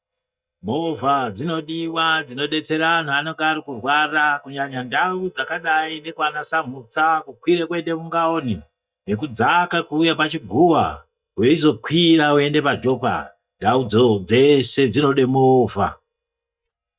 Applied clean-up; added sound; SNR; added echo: neural mask model DeepFilterNet 3.